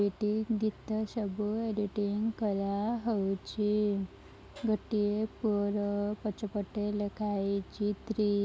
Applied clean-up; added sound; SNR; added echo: none; none; none; none.